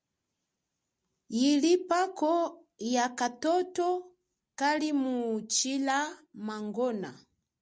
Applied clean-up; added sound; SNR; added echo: none; none; none; none.